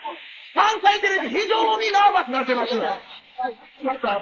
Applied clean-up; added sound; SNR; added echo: neural mask model Resemble Enhance denoiser.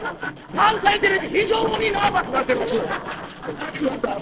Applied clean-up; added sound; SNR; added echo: neural separator model SepFormer DNS4.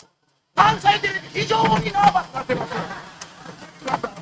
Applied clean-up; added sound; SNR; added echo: neural mask model RNNoise.